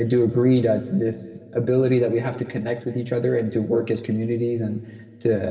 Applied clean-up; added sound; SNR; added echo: none; none; none; reverberation time 2.5 s.